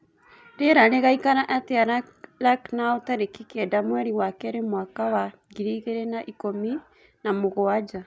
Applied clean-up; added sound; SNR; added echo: none; none; none; none.